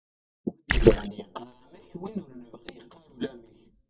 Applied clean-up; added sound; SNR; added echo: neural mask model DeepFilterNet 3.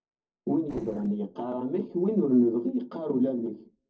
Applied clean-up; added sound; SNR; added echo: neural separator model SepFormer DNS4.